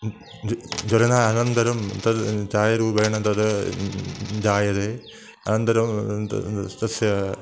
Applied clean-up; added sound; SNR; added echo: none; Coin (dropping); 15 dB; none.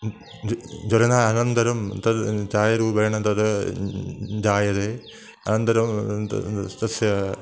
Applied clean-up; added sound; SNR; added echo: none; none; none; none.